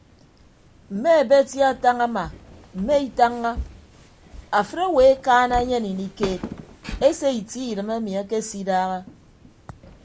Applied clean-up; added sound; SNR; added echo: none; Walk, footsteps; 17 dB; none.